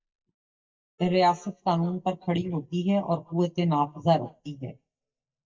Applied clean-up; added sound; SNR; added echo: neural mask model DeepFilterNet 3.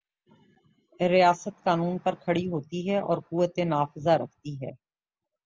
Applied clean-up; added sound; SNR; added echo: none; none; none; none.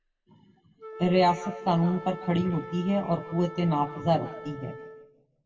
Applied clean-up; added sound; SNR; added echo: none; Wind instrument, woodwind instrument; 14 dB; reverberation time 1.2 s.